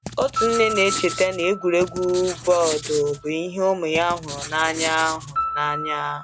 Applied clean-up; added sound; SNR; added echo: none; Piano + Writing; 7 dB; none.